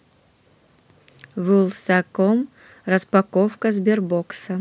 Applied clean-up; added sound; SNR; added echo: none; none; none; none.